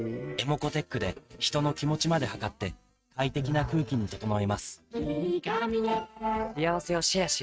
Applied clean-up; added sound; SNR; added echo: neural mask model RNNoise.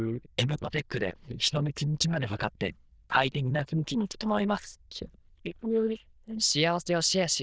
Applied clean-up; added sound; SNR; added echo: neural diffusion model UNIVERSE++.